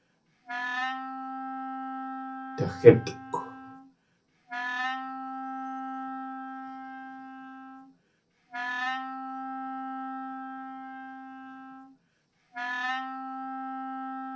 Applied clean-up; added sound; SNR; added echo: none; Wind instrument, woodwind instrument; 4 dB; reverberation time 0.3 s.